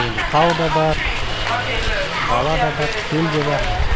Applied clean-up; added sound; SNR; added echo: none; Hiss; -2 dB; none.